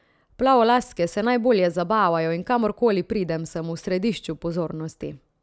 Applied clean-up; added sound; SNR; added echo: none; none; none; none.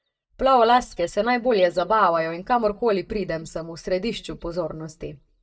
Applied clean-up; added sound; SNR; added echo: neural mask model DeepFilterNet 3.